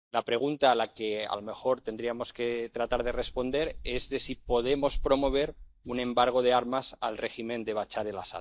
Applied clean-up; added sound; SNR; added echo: neural mask model DeepFilterNet 3.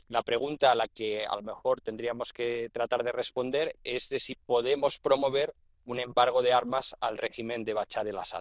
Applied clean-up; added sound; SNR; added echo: neural diffusion model UNIVERSE++.